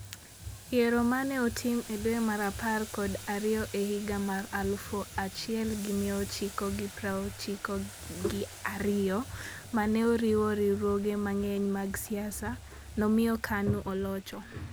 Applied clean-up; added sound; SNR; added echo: none; Boiling; 17 dB; none.